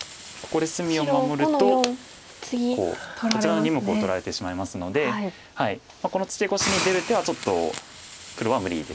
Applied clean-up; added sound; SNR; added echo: none; Hiss; 13 dB; none.